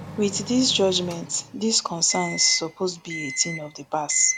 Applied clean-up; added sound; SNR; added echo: none; Microwave oven; 12 dB; none.